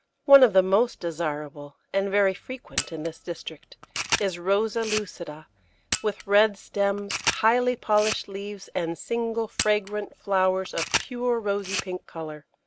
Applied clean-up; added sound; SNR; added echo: none; Camera; 9 dB; none.